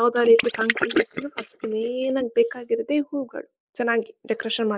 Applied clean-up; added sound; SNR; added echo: neural mask model Resemble Enhance denoiser.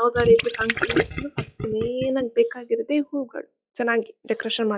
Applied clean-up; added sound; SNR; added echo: classical method log-MMSE.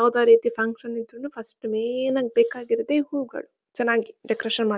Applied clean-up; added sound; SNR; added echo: none; none; none; none.